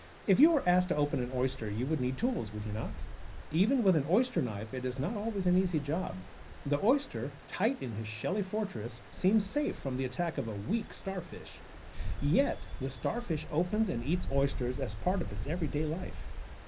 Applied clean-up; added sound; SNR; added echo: none; Stream; 8 dB; reverberation time 0.5 s.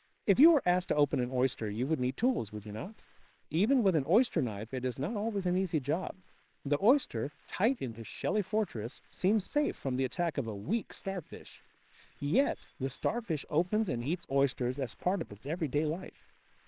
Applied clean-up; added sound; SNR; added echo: neural separator model SepFormer WHAMR!.